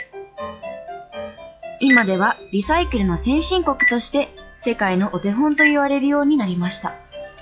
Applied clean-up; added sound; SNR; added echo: classical method log-MMSE.